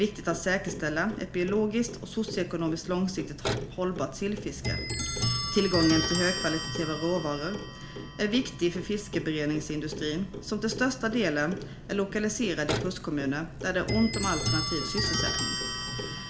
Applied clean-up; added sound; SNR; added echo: none; Clock; 4 dB; reverberation time 2.0 s.